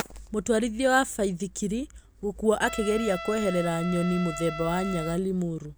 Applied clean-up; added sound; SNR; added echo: none; Trumpet; 11 dB; none.